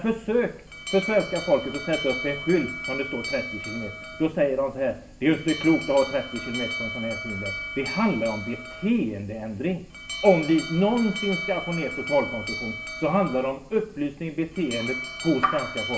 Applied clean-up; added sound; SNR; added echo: none; Alarm; 9 dB; reverberation time 0.4 s.